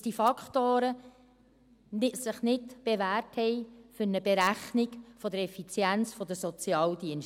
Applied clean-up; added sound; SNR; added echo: none; none; none; none.